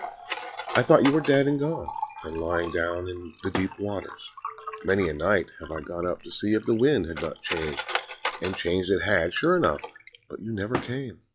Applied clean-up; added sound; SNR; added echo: classical method log-MMSE.